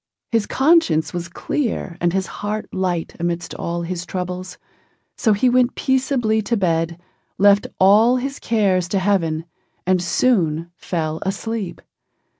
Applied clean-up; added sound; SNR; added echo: none; none; none; none.